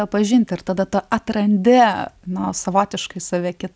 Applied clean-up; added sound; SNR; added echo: none; none; none; none.